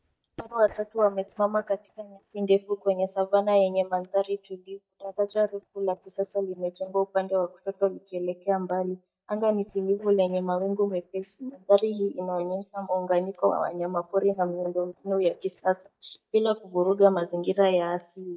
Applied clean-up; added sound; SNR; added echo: neural mask model DeepFilterNet 3.